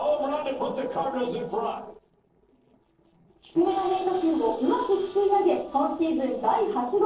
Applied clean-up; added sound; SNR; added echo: neural separator model SepFormer DNS4.